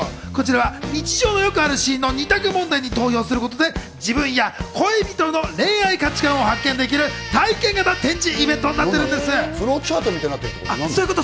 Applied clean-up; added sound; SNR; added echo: none; none; none; none.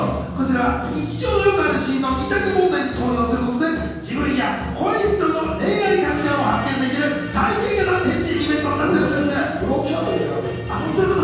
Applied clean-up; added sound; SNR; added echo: none; none; none; reverberation time 1.3 s.